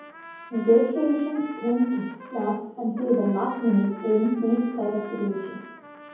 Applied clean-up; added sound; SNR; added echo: none; Trumpet; 18 dB; reverberation time 0.9 s.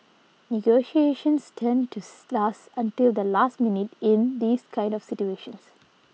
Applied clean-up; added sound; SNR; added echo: none; none; none; none.